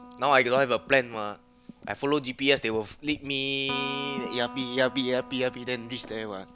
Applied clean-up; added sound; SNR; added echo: none; Electric guitar; 16 dB; none.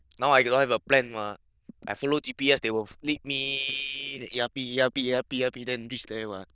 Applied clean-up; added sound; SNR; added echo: neural diffusion model UNIVERSE++.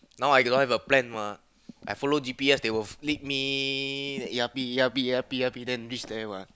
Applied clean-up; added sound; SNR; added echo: none; none; none; none.